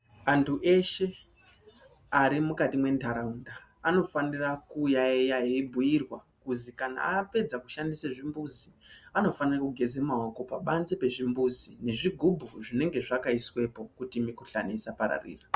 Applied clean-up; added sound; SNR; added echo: none; none; none; none.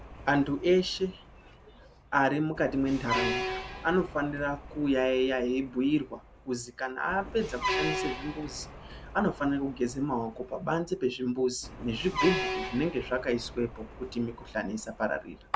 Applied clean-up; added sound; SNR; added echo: none; Truck; 8 dB; none.